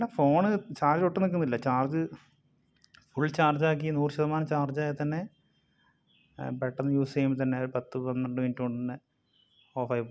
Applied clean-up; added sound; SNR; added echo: none; none; none; none.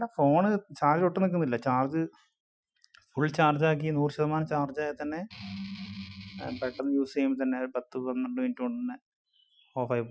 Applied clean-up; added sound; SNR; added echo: classical method Wiener filter.